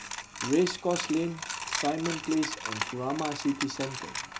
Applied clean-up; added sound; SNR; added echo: none; Coin (dropping); 6 dB; none.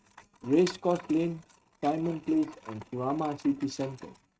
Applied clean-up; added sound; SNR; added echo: neural mask model RNNoise.